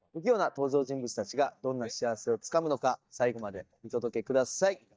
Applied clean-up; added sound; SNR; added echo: neural mask model DeepFilterNet 3.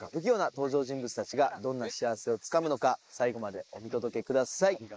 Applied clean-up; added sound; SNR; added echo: neural mask model Resemble Enhance denoiser.